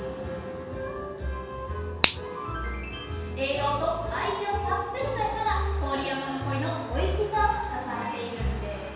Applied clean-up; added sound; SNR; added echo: none; Finger snapping; 3 dB; reverberation time 1.2 s.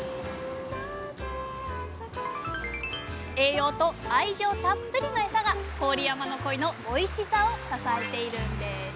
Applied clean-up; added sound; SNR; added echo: none; none; none; none.